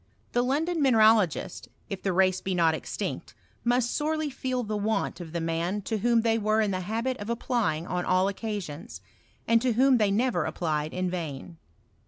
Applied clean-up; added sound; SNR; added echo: none; none; none; none.